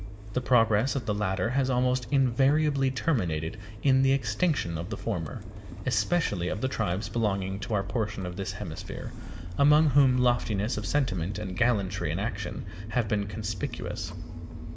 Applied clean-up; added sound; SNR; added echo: none; Engine starting / Motor vehicle (road); 9 dB; reverberation time 1.1 s.